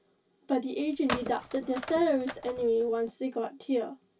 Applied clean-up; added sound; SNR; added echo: none; Telephone; 10 dB; reverberation time 0.1 s.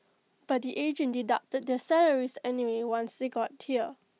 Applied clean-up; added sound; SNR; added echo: none; none; none; none.